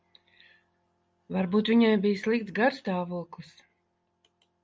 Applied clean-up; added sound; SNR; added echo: none; none; none; none.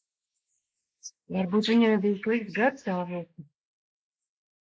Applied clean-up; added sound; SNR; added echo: neural mask model Resemble Enhance denoiser.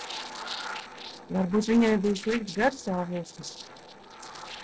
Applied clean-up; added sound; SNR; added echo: neural separator model SepFormer DNS4.